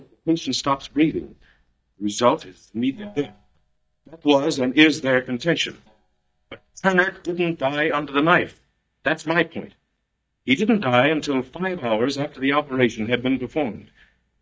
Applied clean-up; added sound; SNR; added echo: neural mask model DeepFilterNet 3.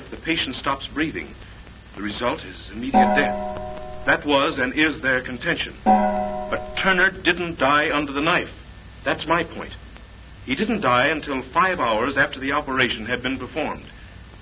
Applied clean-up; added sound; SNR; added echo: none; Gong; -2 dB; none.